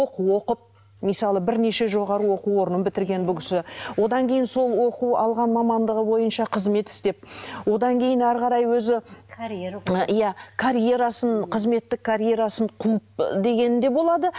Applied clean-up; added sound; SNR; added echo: none; none; none; none.